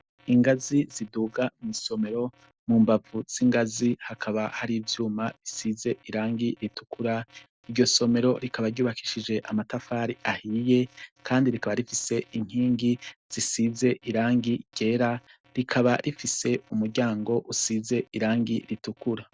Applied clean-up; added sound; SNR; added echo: neural separator model SepFormer DNS4.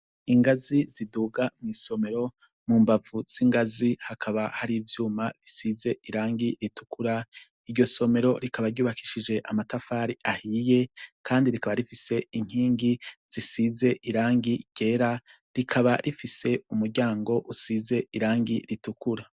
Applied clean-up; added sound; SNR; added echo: none; none; none; none.